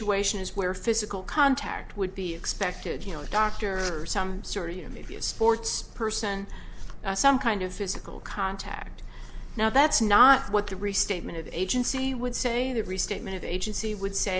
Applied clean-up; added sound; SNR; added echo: none; none; none; none.